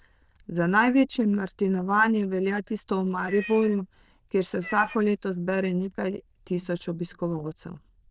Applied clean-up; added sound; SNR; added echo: neural diffusion model UNIVERSE++.